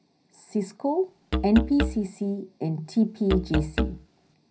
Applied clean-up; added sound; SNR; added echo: none; Musical instrument; 3 dB; reverberation time 0.4 s.